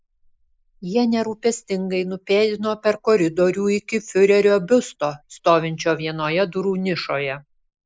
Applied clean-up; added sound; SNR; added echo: neural mask model Resemble Enhance denoiser.